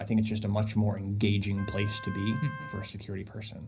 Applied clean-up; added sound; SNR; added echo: none; Wind instrument, woodwind instrument; 15 dB; reverberation time 0.5 s.